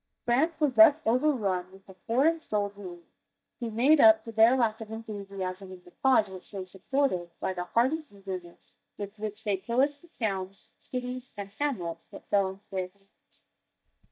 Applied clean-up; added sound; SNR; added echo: neural mask model DeepFilterNet 3.